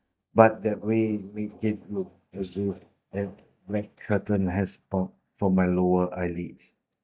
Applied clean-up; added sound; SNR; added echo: neural mask model DeepFilterNet 3.